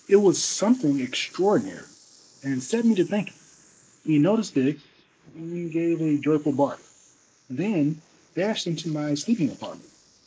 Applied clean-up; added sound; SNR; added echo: neural mask model Resemble Enhance denoiser.